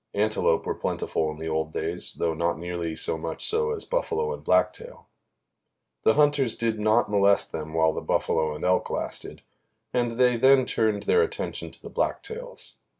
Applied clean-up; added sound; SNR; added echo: none; none; none; none.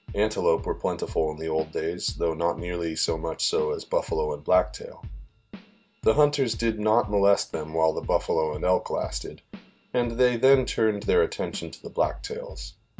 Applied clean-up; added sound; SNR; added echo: none; Drum / Drum kit; 14 dB; none.